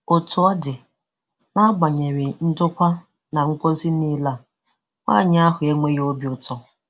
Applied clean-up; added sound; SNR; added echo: none; none; none; none.